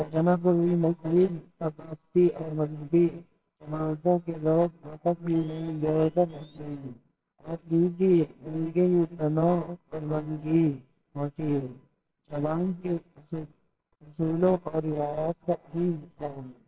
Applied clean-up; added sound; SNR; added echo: neural separator model SepFormer WHAMR!.